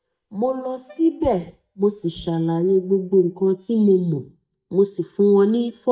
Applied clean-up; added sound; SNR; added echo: neural mask model DeepFilterNet 3.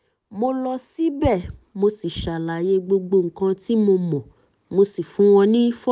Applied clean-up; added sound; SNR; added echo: none; none; none; none.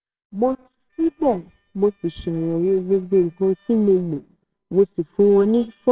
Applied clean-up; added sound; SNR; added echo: neural separator model SepFormer WHAMR!.